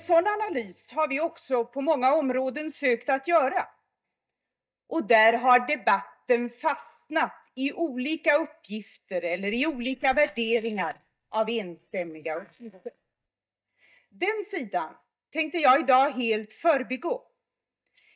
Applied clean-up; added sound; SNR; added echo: neural mask model DeepFilterNet 3.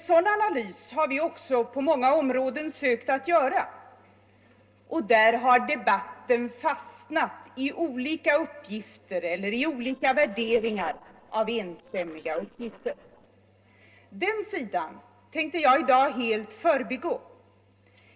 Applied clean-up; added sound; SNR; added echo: neural separator model SepFormer DNS4.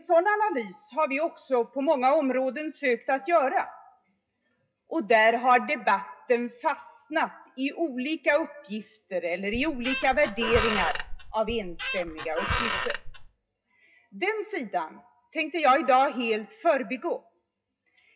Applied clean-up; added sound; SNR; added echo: classical method WPE with log-MMSE.